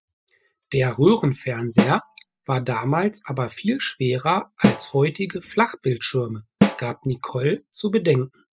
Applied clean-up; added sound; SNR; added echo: classical method spectral subtraction.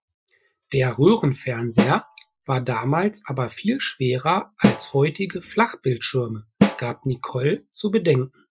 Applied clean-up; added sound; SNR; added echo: classical method Wiener filter.